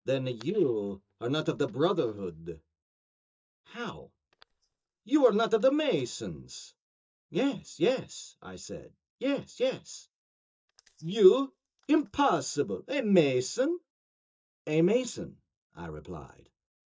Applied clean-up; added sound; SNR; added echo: neural mask model DeepFilterNet 3.